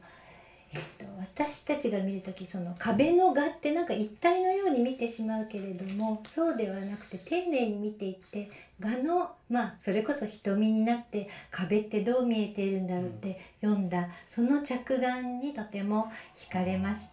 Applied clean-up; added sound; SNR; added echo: none; none; none; reverberation time 0.3 s.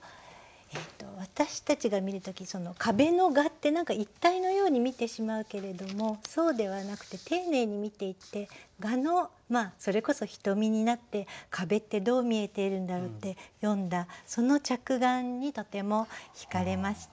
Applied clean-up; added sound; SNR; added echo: none; none; none; none.